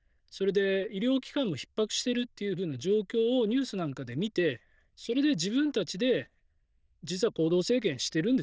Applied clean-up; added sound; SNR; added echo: neural diffusion model UNIVERSE++.